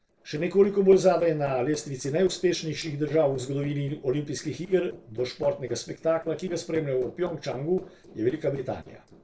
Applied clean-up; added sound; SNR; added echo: neural separator model SepFormer DNS4.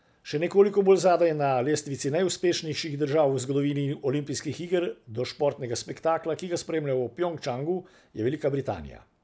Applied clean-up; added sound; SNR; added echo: none; none; none; none.